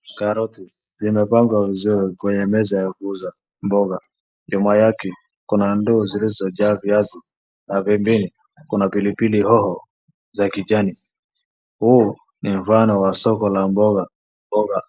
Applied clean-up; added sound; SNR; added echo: neural mask model Resemble Enhance denoiser.